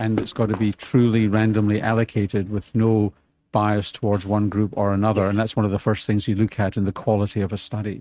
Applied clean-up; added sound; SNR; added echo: neural mask model RNNoise.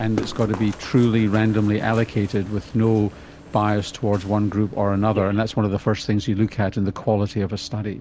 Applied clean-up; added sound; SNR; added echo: none; Run; 17 dB; none.